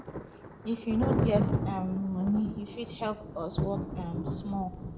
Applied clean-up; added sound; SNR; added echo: none; Thunder; 0 dB; reverberation time 1.4 s.